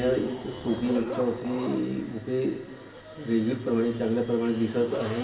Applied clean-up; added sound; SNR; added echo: none; Zipper (clothing); 13 dB; reverberation time 1.1 s.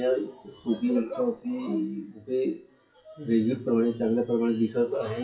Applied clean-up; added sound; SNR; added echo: classical method WPE with log-MMSE.